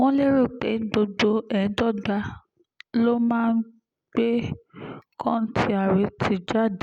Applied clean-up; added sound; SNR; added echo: none; none; none; none.